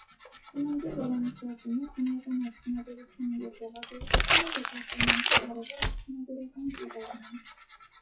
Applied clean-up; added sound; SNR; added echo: classical method WPE with log-MMSE.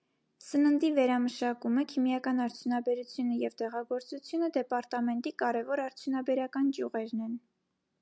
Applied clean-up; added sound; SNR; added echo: none; none; none; none.